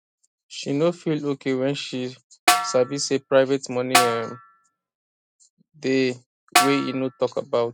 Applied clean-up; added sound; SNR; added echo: none; Snare drum; -1 dB; none.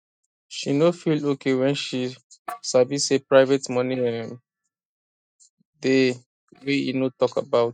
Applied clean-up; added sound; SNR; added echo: neural mask model DeepFilterNet 3.